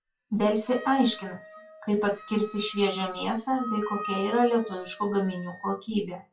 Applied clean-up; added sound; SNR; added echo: classical method WPE with log-MMSE.